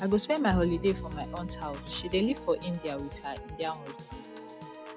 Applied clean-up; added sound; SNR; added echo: none; Bowed string instrument + Piano / Organ; 9 dB; none.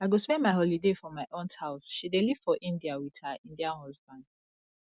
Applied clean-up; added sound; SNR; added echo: none; none; none; none.